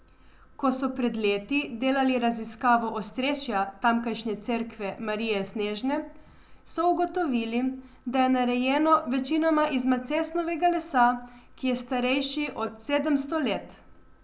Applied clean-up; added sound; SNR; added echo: none; none; none; none.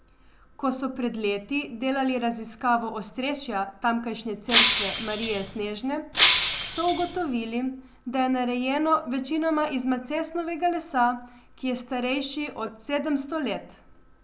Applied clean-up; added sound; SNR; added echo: none; Shatter; -2 dB; none.